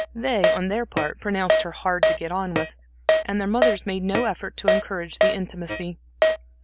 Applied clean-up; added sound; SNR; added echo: none; Keyboard (musical); -2 dB; none.